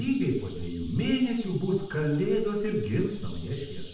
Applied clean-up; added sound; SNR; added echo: none; none; none; reverberation time 0.7 s.